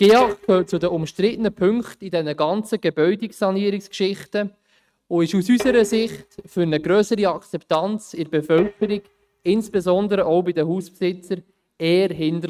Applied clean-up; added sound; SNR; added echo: neural mask model RNNoise.